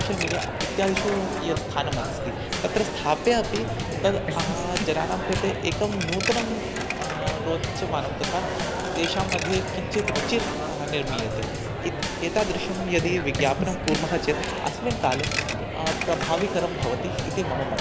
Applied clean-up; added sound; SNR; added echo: none; Bass drum / Snare drum / Drum kit + Coin (dropping); 1 dB; none.